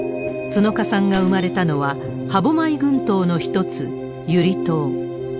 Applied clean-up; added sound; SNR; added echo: none; Keys jangling; 18 dB; none.